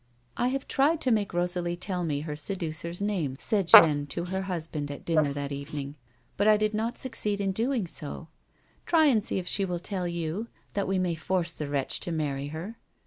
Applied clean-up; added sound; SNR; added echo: neural mask model Resemble Enhance denoiser.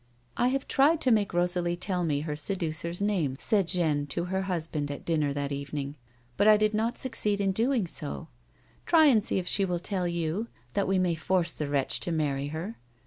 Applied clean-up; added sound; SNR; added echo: none; none; none; none.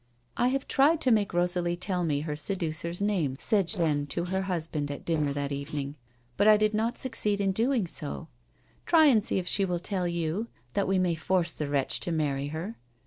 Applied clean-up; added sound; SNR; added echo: neural separator model SepFormer DNS4.